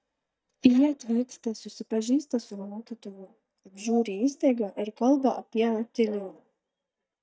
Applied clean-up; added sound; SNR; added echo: neural mask model DeepFilterNet 3.